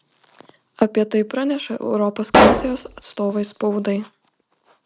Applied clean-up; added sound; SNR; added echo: none; Explosion; -5 dB; none.